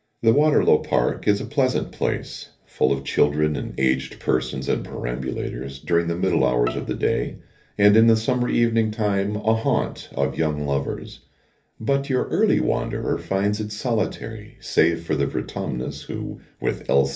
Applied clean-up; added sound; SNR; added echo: none; Bowed string instrument; 17 dB; reverberation time 0.3 s.